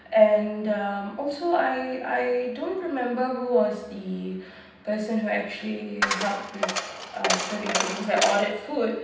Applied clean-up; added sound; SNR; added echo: none; Coin (dropping); 2 dB; reverberation time 0.9 s.